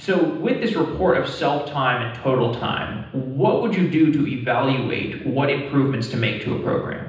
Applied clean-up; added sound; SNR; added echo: none; none; none; reverberation time 0.9 s.